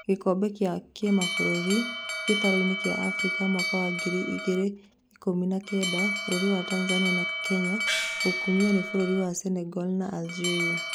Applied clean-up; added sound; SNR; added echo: none; Alarm + Gong; 4 dB; none.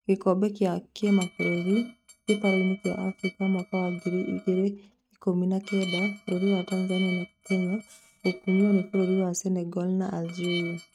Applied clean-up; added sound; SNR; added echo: neural mask model RNNoise.